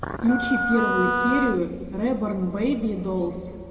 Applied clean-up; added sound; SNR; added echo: none; Wind instrument, woodwind instrument; 1 dB; reverberation time 2.1 s.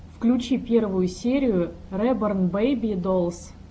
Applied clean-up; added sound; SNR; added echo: none; none; none; none.